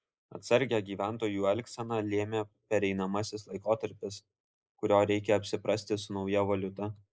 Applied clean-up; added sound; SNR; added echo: neural mask model Resemble Enhance denoiser.